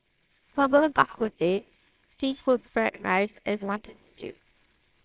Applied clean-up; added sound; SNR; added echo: neural separator model SepFormer WHAMR!.